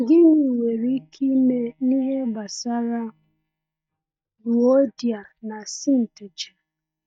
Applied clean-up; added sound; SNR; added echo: neural mask model DeepFilterNet 3.